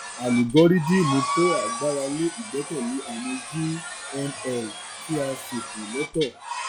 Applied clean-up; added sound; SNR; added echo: classical method log-MMSE.